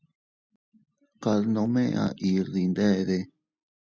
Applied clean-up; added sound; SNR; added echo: none; none; none; none.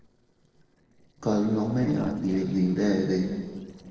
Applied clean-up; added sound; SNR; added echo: neural separator model SepFormer DNS4.